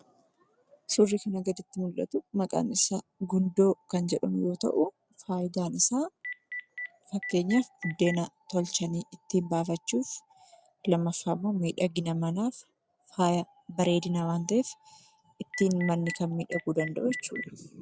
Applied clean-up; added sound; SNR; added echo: none; Telephone; 11 dB; none.